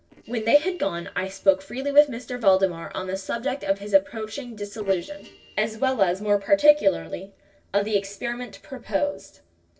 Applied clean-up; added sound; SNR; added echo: neural separator model SepFormer DNS4.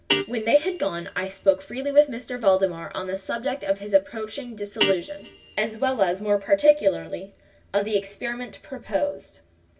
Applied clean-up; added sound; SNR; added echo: none; Guitar; 9 dB; reverberation time 0.1 s.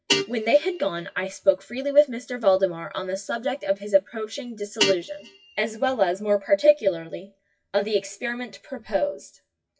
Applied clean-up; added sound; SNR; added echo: classical method WPE with log-MMSE.